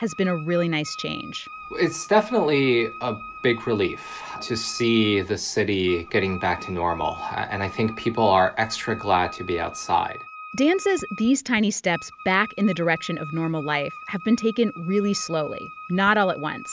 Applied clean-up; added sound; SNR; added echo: none; Wind instrument, woodwind instrument; 16 dB; none.